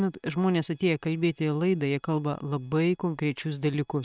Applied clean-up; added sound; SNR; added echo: neural separator model SepFormer WHAM!.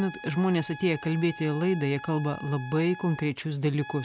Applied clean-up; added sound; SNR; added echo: none; Trumpet; 16 dB; none.